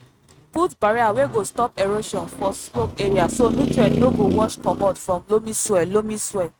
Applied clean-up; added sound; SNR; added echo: neural mask model RNNoise.